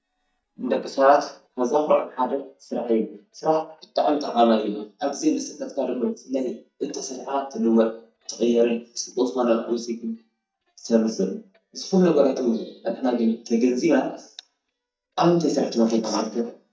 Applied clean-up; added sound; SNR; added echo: neural mask model DeepFilterNet 3.